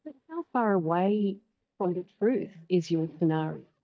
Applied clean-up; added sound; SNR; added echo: neural mask model DeepFilterNet 3.